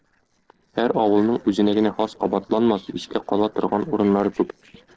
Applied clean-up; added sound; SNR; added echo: neural separator model SepFormer DNS4.